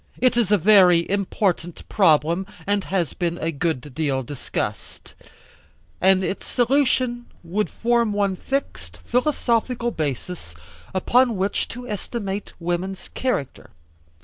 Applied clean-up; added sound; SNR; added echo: none; none; none; none.